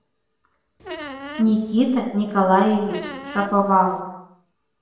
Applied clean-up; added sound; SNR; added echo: none; Squeak; 14 dB; reverberation time 0.8 s.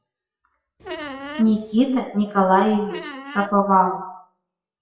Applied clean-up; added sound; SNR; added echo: classical method WPE with log-MMSE.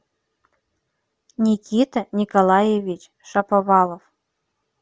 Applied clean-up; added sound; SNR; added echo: none; none; none; none.